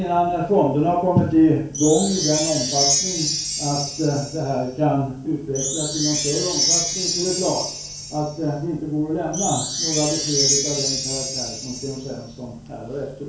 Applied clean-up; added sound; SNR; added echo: none; Chime; 2 dB; reverberation time 0.4 s.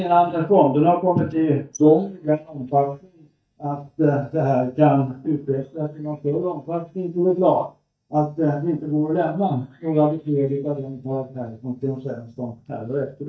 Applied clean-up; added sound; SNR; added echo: neural mask model DeepFilterNet 3.